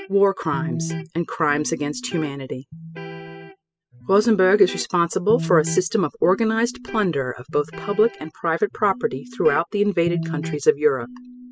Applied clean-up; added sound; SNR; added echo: classical method spectral subtraction.